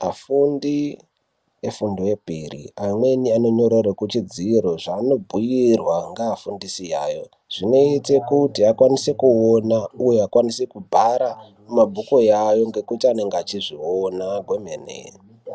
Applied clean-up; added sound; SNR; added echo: none; none; none; none.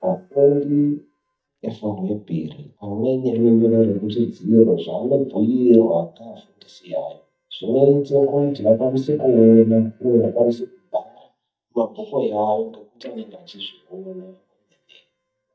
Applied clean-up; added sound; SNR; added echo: neural mask model DeepFilterNet 3.